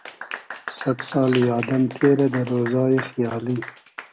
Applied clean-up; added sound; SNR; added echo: none; Applause / Clapping; 14 dB; none.